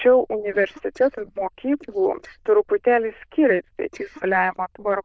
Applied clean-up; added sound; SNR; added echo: neural diffusion model UNIVERSE++.